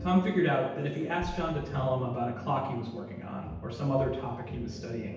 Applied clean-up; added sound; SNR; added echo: none; Bass drum; 18 dB; reverberation time 0.9 s.